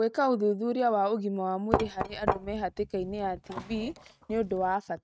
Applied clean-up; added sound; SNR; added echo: neural mask model RNNoise.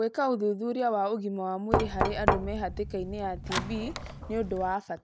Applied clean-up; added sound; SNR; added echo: none; Knock; 0 dB; none.